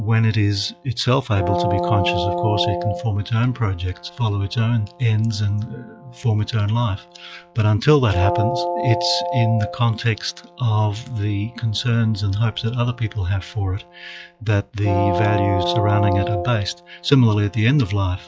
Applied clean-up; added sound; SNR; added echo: classical method log-MMSE.